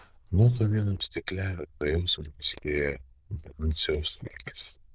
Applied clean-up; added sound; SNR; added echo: neural diffusion model UNIVERSE++.